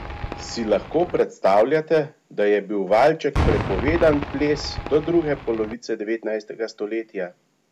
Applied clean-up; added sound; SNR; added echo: none; Cheering / Fireworks; 9 dB; none.